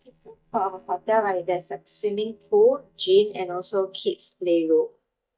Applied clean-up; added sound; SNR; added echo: neural mask model DeepFilterNet 3.